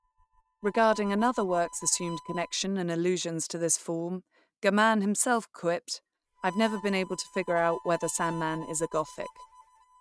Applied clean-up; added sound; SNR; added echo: neural mask model RNNoise.